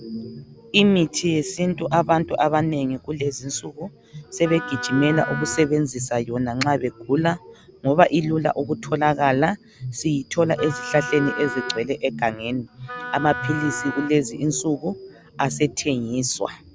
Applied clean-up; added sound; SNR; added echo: none; Wind instrument, woodwind instrument; 10 dB; none.